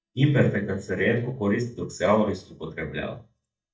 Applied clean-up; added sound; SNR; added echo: neural mask model DeepFilterNet 3.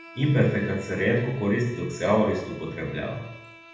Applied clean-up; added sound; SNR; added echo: none; Bowed string instrument; 20 dB; reverberation time 0.8 s.